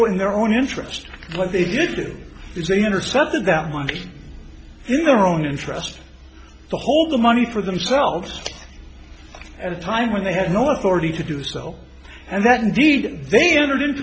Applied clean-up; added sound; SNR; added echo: none; none; none; none.